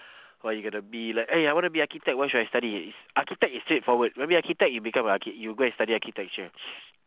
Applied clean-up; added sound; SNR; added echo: none; none; none; none.